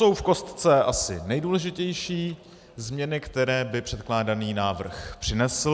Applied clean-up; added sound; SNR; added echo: none; none; none; none.